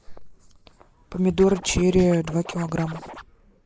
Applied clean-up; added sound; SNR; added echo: neural mask model Resemble Enhance denoiser.